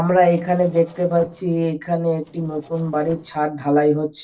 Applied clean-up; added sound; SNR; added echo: neural separator model SepFormer DNS4.